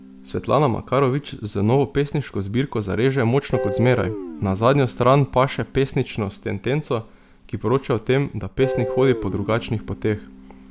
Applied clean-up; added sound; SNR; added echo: none; Guitar; 13 dB; none.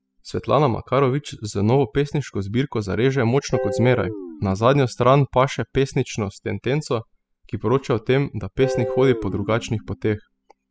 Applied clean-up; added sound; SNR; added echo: classical method spectral subtraction.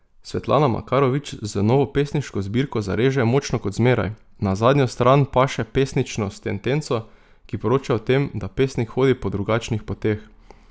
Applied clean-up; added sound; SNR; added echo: none; none; none; none.